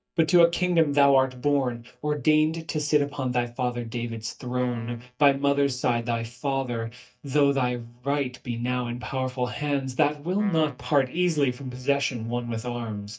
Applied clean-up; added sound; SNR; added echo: neural mask model DeepFilterNet 3.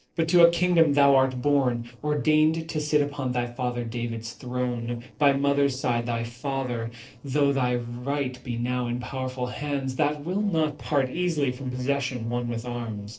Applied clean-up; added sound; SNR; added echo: neural separator model SepFormer DNS4.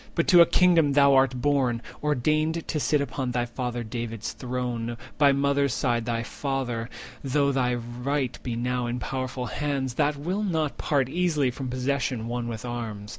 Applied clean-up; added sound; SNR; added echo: none; none; none; none.